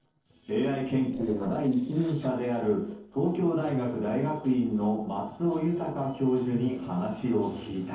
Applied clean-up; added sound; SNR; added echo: neural separator model SepFormer DNS4.